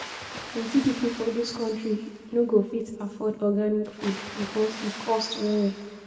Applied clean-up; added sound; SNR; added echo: none; Water; 14 dB; reverberation time 1.7 s.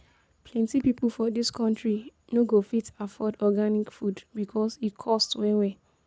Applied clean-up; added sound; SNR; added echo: none; none; none; none.